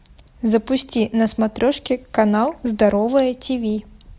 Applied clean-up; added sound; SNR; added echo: none; none; none; none.